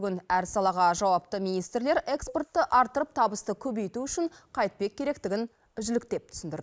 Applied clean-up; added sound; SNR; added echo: neural mask model Resemble Enhance denoiser.